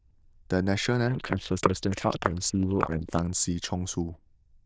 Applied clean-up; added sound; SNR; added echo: neural diffusion model UNIVERSE++.